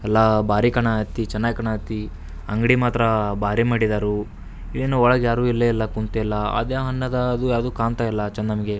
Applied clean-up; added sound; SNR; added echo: none; none; none; none.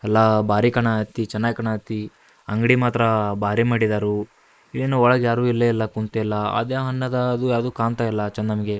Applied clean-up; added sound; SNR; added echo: neural mask model Resemble Enhance denoiser.